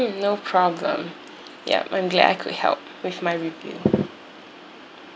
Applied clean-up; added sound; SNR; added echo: none; none; none; none.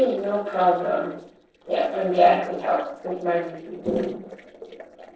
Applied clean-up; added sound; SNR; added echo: neural separator model SepFormer DNS4.